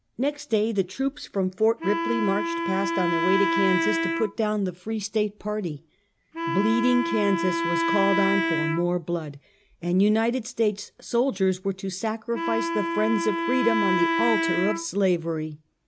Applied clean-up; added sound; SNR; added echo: none; Wind instrument, woodwind instrument; 2 dB; none.